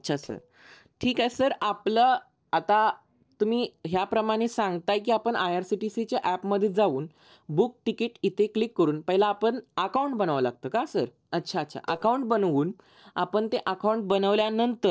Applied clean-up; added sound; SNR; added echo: neural separator model SepFormer DNS4.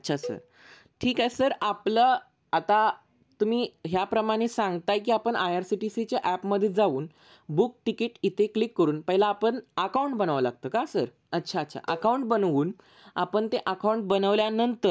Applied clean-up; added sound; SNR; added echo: none; Cowbell; 18 dB; none.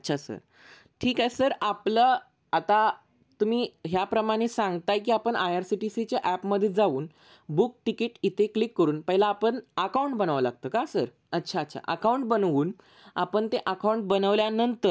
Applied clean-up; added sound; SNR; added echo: none; none; none; none.